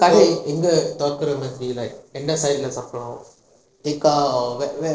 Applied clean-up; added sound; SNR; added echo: neural separator model SepFormer DNS4.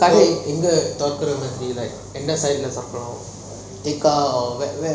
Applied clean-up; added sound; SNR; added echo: none; none; none; none.